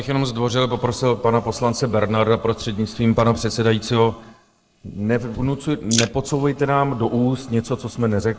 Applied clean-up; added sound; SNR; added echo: neural mask model Resemble Enhance denoiser.